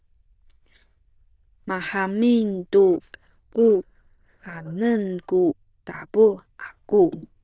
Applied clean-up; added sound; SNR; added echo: neural diffusion model UNIVERSE++.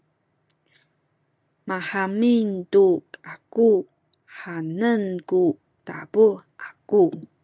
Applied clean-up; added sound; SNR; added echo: none; none; none; none.